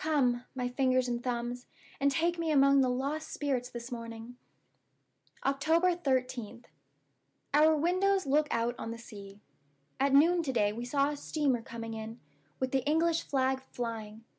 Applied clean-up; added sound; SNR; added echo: none; none; none; none.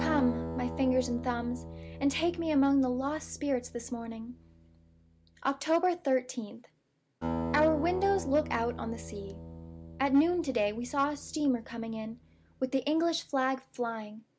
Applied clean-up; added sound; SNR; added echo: none; Acoustic guitar; 10 dB; none.